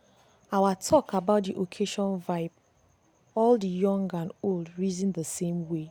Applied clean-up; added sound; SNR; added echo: none; none; none; none.